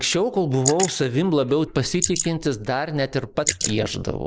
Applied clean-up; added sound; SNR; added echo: neural mask model Resemble Enhance denoiser.